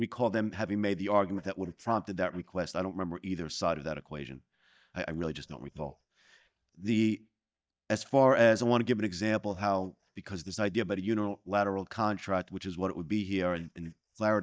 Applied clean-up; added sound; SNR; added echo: neural mask model DeepFilterNet 3.